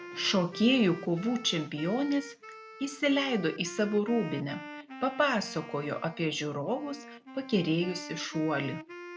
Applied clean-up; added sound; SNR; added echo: none; Wind instrument, woodwind instrument; 14 dB; none.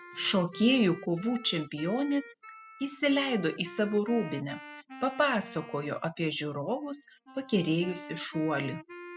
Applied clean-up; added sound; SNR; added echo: classical method spectral subtraction.